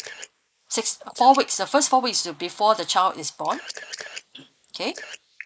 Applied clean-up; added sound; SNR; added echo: neural mask model Resemble Enhance denoiser.